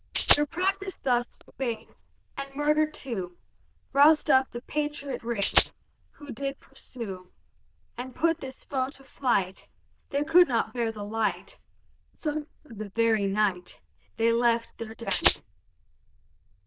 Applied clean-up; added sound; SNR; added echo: neural diffusion model UNIVERSE++.